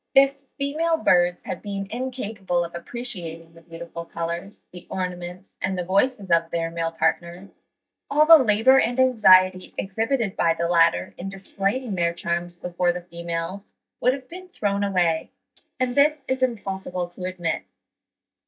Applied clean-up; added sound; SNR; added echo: neural mask model DeepFilterNet 3.